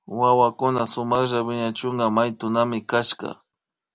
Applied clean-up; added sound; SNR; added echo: none; none; none; none.